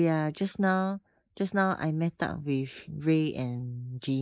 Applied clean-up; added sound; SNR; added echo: neural mask model Resemble Enhance denoiser.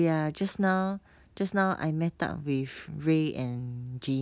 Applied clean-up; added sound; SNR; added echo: none; none; none; none.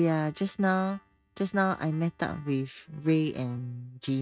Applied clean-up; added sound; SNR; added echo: neural mask model RNNoise.